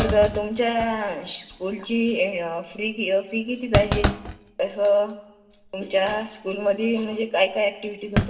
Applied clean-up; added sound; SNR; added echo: none; Thump, thud; 7 dB; reverberation time 1.0 s.